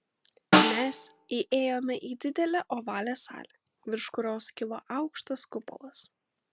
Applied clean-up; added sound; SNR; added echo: none; Snare drum; -4 dB; none.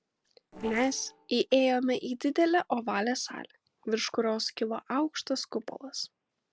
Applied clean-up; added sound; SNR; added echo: neural separator model SepFormer DNS4.